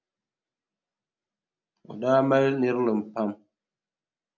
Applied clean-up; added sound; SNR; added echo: none; none; none; none.